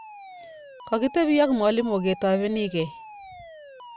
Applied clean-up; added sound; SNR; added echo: none; Alarm; 18 dB; none.